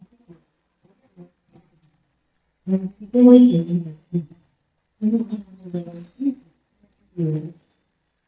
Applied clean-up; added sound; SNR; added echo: neural mask model DeepFilterNet 3.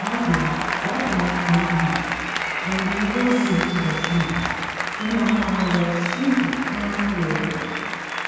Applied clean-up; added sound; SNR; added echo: none; Applause; 3 dB; reverberation time 2.0 s.